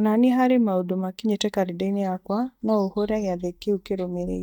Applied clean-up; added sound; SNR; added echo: neural mask model DeepFilterNet 3.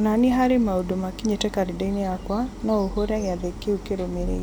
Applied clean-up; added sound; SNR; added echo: none; Idling; 10 dB; none.